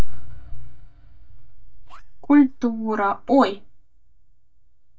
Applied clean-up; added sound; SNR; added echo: neural mask model DeepFilterNet 3.